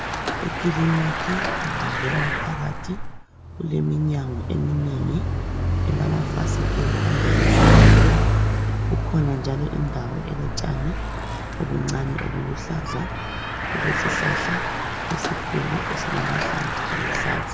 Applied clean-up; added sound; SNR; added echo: none; Bicycle; -5 dB; none.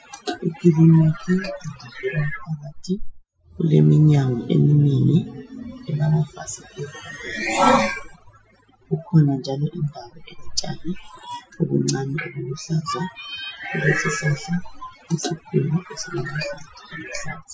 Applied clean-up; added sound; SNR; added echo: classical method Wiener filter.